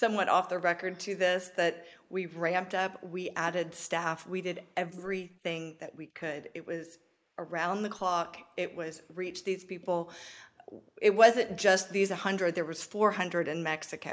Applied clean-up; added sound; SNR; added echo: neural mask model Resemble Enhance denoiser.